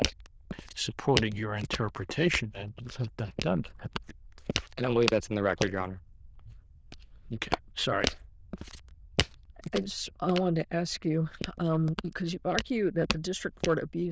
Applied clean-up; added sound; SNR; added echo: neural diffusion model UNIVERSE++.